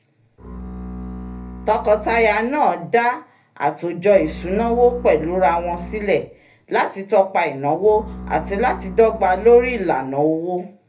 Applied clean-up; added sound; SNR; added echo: none; Bowed string instrument; 14 dB; reverberation time 0.3 s.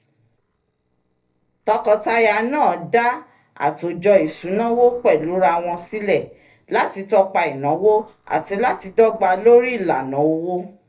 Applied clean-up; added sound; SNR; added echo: neural separator model SepFormer DNS4.